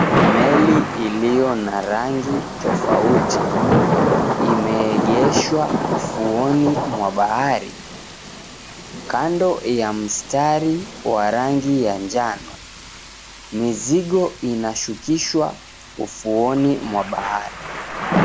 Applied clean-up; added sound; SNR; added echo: none; Thunder / Rain; 2 dB; none.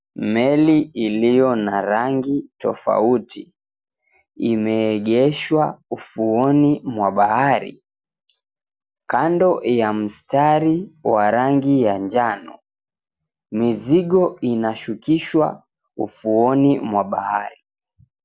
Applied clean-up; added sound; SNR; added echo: none; none; none; none.